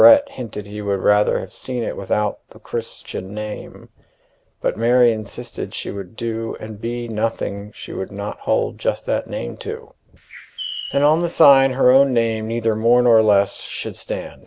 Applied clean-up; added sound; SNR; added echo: none; Bird; 14 dB; none.